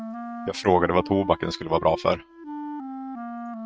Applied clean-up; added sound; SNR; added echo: neural mask model RNNoise.